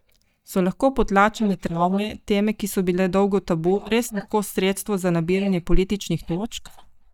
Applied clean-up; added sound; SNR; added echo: neural mask model DeepFilterNet 3.